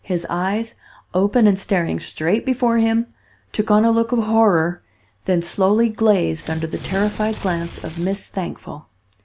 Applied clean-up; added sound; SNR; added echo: none; Tearing; 13 dB; none.